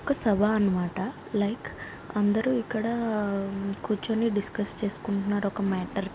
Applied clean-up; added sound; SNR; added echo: none; none; none; none.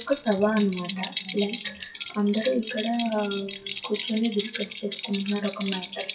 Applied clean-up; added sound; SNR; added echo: classical method WPE with log-MMSE.